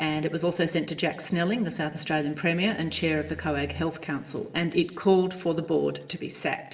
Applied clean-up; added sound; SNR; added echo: none; Bowed string instrument; 17 dB; reverberation time 2.9 s.